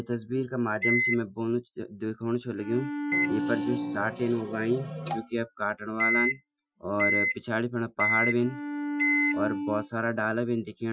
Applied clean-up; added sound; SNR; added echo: classical method Wiener filter.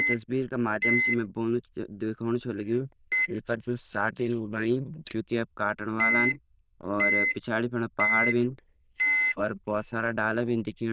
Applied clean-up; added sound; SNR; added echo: neural diffusion model UNIVERSE++.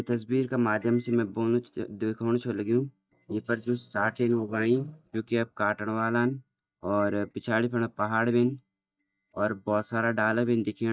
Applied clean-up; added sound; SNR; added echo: neural mask model DeepFilterNet 3.